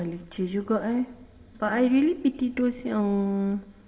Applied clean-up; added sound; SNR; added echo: none; none; none; reverberation time 1.3 s.